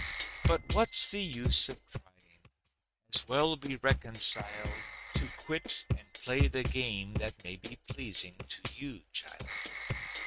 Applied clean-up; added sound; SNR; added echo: neural mask model RNNoise.